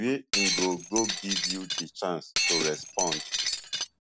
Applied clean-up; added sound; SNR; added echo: none; Shatter; -3 dB; none.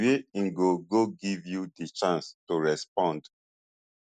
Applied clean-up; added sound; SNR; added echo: none; none; none; none.